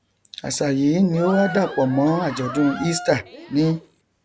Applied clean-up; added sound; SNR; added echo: none; Cheering; 12 dB; none.